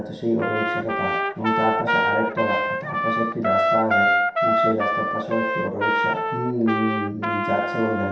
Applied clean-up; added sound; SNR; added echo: none; Trumpet; -2 dB; reverberation time 0.7 s.